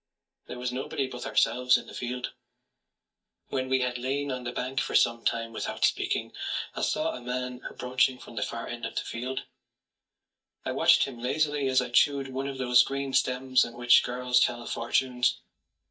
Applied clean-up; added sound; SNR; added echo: neural mask model DeepFilterNet 3.